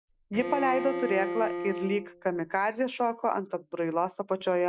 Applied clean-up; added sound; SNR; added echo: none; Bowed string instrument; 5 dB; none.